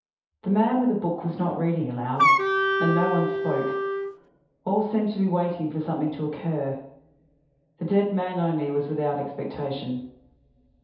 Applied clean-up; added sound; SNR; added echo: none; Wind instrument, woodwind instrument; -3 dB; reverberation time 0.8 s.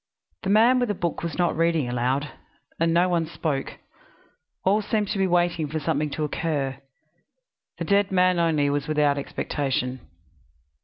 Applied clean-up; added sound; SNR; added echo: none; none; none; none.